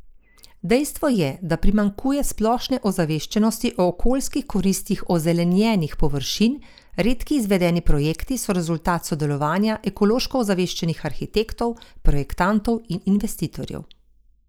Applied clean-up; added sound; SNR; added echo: neural mask model Resemble Enhance denoiser.